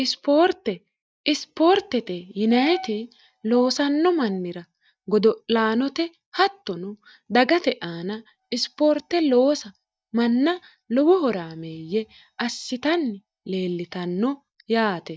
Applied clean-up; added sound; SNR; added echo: neural mask model DeepFilterNet 3.